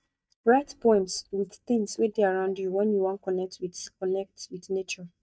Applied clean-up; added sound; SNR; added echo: neural mask model DeepFilterNet 3.